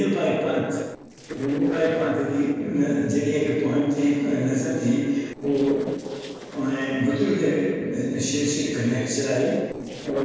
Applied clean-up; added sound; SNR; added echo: neural separator model SepFormer DNS4.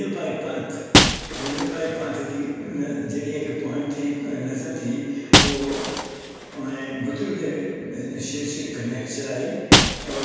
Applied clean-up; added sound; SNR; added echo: none; Shatter; -3 dB; reverberation time 1.9 s.